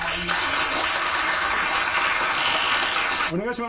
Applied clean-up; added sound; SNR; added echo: none; Fart; 9 dB; reverberation time 0.2 s.